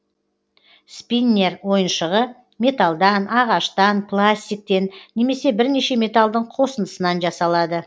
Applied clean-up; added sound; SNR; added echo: none; none; none; none.